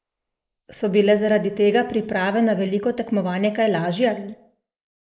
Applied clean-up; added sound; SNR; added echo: neural mask model Resemble Enhance denoiser.